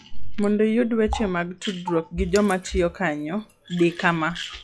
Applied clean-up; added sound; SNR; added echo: classical method log-MMSE.